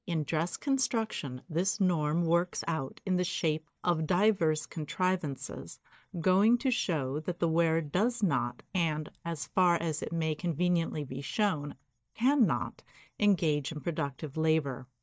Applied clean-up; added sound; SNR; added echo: neural mask model DeepFilterNet 3.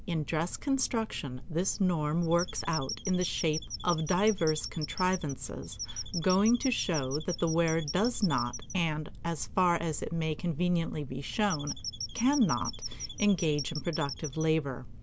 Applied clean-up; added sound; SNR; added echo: none; Squeak / Chirp, tweet; 11 dB; none.